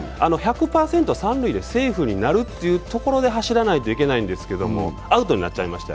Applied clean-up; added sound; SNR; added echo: none; none; none; none.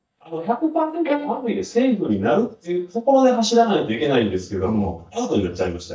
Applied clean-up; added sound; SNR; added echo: neural mask model DeepFilterNet 3.